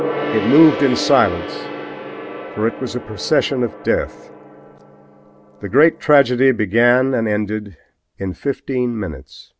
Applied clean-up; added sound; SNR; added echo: none; Gong; 11 dB; none.